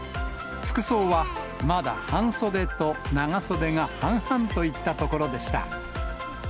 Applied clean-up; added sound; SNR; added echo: none; none; none; none.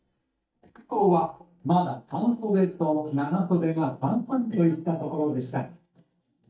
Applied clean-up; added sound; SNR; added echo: neural mask model DeepFilterNet 3.